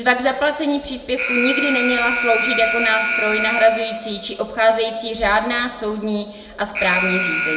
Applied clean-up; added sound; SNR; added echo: none; Alarm; 4 dB; reverberation time 0.7 s.